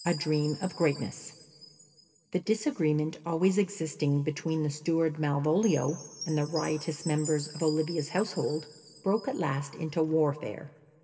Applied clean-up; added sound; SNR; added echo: none; Chime; 18 dB; reverberation time 1.4 s.